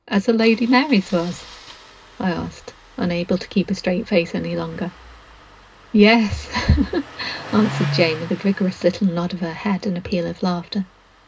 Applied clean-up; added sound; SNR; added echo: none; Engine starting; 15 dB; reverberation time 0.2 s.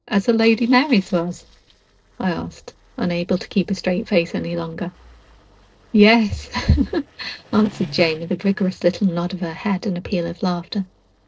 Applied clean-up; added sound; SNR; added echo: neural separator model SepFormer DNS4.